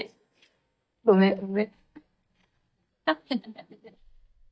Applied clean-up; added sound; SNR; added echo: neural mask model DeepFilterNet 3.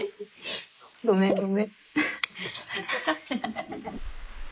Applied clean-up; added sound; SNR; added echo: neural mask model Resemble Enhance denoiser.